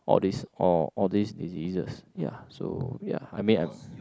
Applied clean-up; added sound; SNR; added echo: none; none; none; none.